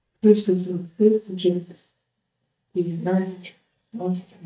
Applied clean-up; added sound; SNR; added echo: neural mask model DeepFilterNet 3.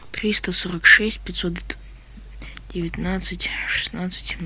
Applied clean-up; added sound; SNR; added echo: none; none; none; none.